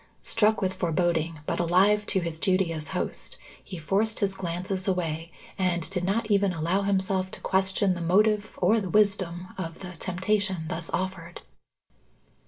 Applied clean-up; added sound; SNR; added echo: none; none; none; reverberation time 0.2 s.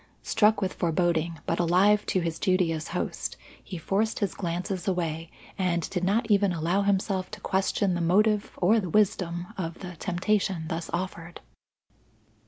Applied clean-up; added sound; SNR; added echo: none; none; none; none.